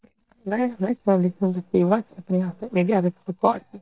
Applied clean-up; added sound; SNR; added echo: neural mask model DeepFilterNet 3.